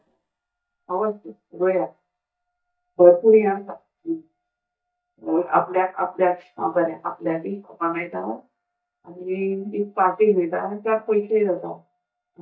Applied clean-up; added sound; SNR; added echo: neural mask model DeepFilterNet 3.